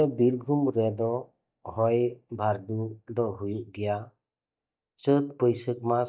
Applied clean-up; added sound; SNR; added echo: neural mask model DeepFilterNet 3.